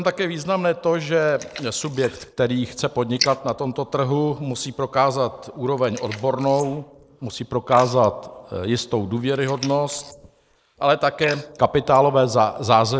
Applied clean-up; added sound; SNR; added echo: neural mask model Resemble Enhance denoiser.